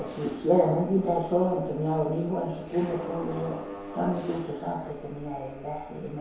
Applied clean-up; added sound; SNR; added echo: none; Mechanisms; 14 dB; reverberation time 0.9 s.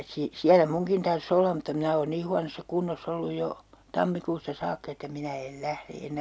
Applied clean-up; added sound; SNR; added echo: none; none; none; none.